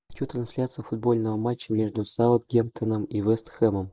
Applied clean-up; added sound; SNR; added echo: neural mask model Resemble Enhance denoiser.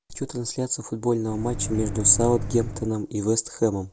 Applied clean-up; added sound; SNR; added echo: none; Microwave oven; 7 dB; none.